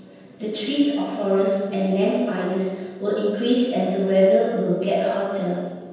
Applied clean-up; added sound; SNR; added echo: none; none; none; reverberation time 1.2 s.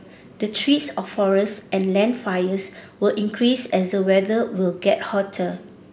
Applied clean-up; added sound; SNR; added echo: none; none; none; none.